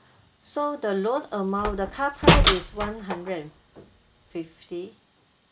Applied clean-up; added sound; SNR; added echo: none; Slam; -5 dB; none.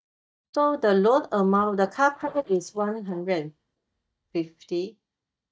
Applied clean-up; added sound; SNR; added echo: neural mask model DeepFilterNet 3.